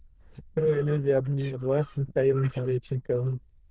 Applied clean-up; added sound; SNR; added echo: neural diffusion model UNIVERSE++.